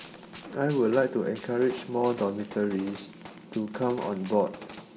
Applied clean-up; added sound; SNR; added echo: none; Gunshot, gunfire; 17 dB; reverberation time 2.0 s.